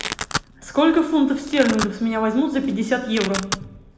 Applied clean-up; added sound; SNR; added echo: none; Domestic sounds, home sounds; 10 dB; reverberation time 0.8 s.